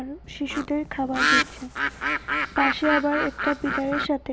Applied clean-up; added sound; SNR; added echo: none; Bird; -1 dB; none.